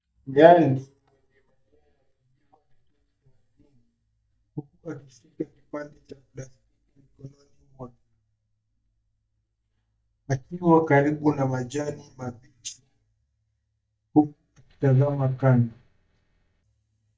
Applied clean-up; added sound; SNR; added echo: neural mask model DeepFilterNet 3.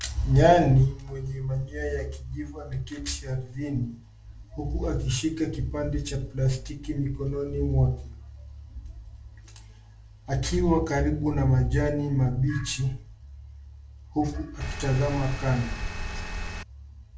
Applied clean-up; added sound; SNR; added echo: none; Engine; 5 dB; reverberation time 0.3 s.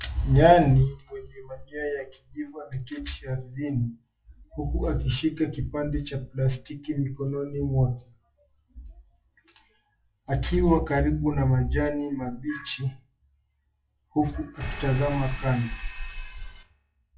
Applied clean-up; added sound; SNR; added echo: classical method WPE with log-MMSE.